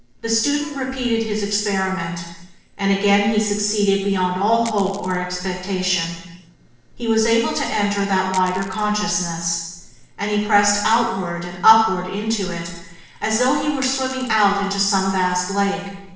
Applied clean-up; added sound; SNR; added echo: neural separator model SepFormer DNS4.